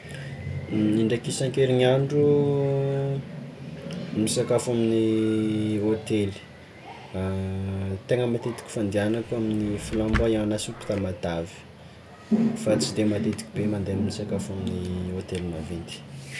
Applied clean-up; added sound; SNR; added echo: none; Drawer open or close; 9 dB; none.